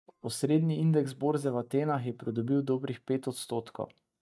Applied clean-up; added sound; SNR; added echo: neural mask model DeepFilterNet 3.